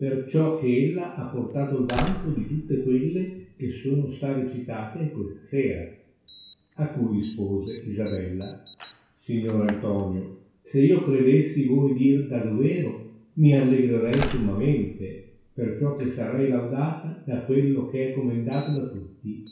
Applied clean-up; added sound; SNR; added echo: none; Slam; 16 dB; reverberation time 0.6 s.